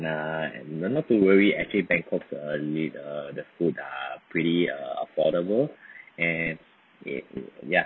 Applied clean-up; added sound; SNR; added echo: none; none; none; none.